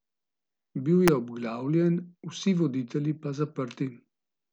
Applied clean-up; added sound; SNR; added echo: none; none; none; none.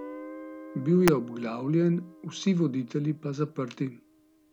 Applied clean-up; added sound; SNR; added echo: none; Guitar; 18 dB; none.